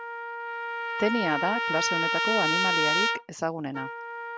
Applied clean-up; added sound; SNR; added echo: none; Trumpet; -3 dB; none.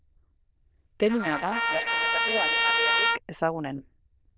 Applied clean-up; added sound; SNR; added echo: neural diffusion model UNIVERSE++.